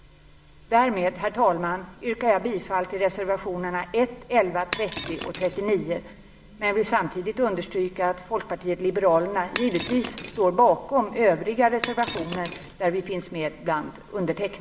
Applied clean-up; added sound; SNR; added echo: none; Shatter; 13 dB; reverberation time 2.3 s.